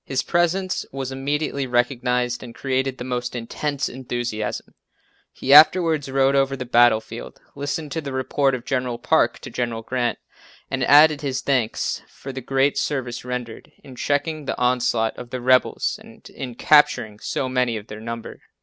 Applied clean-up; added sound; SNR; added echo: none; none; none; none.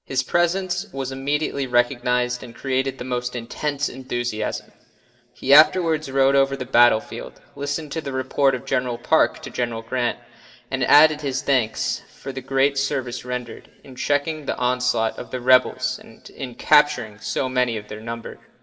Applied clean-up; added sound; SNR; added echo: none; none; none; reverberation time 1.3 s.